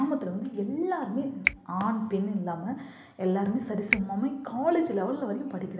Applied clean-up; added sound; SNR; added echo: none; Finger snapping; 6 dB; reverberation time 1.0 s.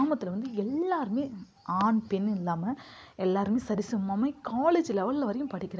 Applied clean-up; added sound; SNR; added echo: none; none; none; none.